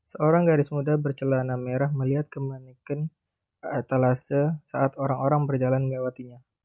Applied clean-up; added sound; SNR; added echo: none; none; none; none.